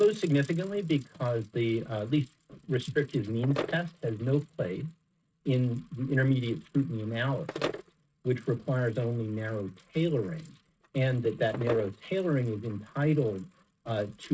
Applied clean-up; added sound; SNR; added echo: neural mask model RNNoise.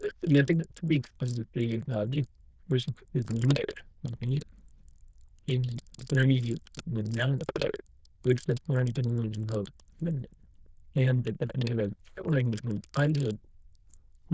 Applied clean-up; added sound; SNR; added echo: neural diffusion model UNIVERSE++.